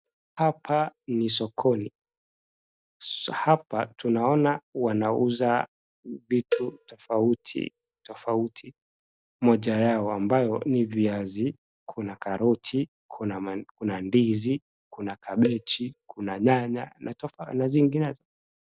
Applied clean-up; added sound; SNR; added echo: neural mask model DeepFilterNet 3.